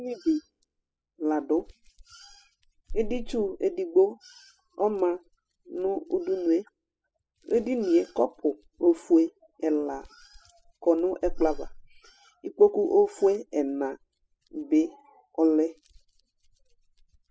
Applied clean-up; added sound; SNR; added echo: classical method spectral subtraction.